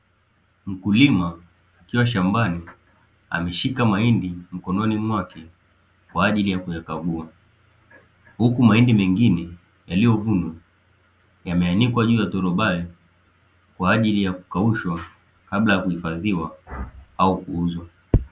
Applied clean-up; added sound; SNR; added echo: none; none; none; none.